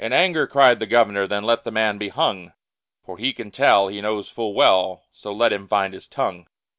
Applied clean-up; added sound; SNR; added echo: none; none; none; none.